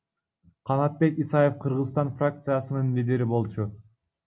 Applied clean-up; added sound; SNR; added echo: none; none; none; none.